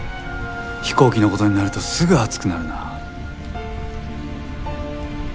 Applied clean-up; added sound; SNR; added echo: none; Wind; 11 dB; none.